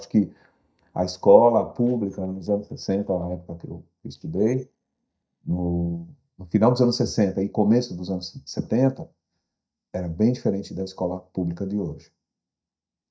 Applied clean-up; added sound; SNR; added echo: neural mask model DeepFilterNet 3.